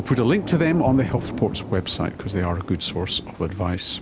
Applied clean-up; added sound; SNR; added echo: none; Thunder / Rain; 10 dB; none.